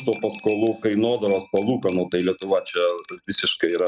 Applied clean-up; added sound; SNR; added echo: neural mask model RNNoise.